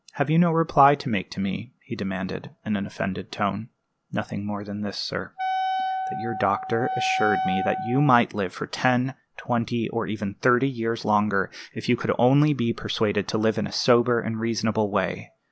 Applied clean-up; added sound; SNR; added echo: none; Wind instrument, woodwind instrument; 4 dB; none.